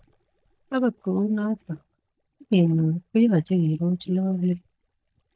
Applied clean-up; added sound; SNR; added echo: neural mask model DeepFilterNet 3.